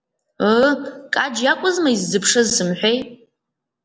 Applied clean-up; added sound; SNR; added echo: none; none; none; none.